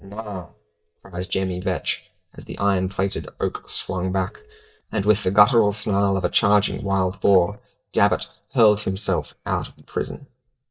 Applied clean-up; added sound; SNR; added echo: neural mask model DeepFilterNet 3.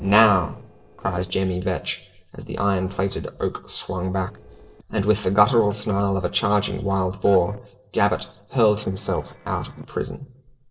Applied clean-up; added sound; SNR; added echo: neural separator model SepFormer DNS4.